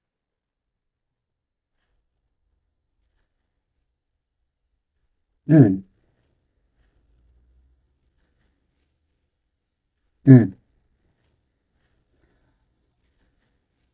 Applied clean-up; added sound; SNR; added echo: neural mask model DeepFilterNet 3.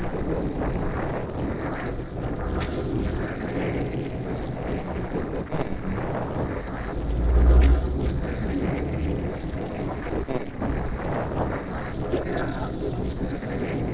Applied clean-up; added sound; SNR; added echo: neural separator model SepFormer DNS4.